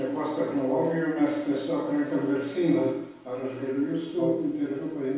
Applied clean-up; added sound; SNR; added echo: none; Wind instrument, woodwind instrument; 6 dB; reverberation time 0.2 s.